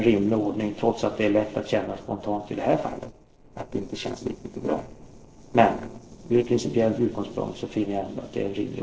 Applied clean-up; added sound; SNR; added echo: neural separator model SepFormer DNS4.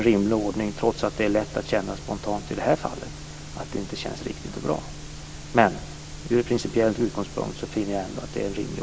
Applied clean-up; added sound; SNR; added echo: none; none; none; none.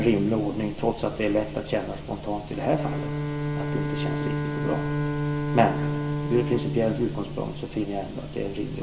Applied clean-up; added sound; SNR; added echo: none; Bowed string instrument; 3 dB; reverberation time 2.6 s.